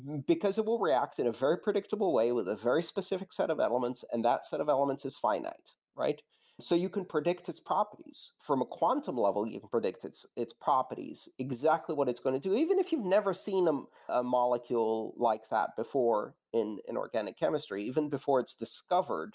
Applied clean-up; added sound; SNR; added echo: none; none; none; none.